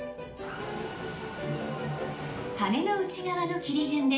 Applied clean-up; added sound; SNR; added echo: none; Mechanisms; 9 dB; reverberation time 0.4 s.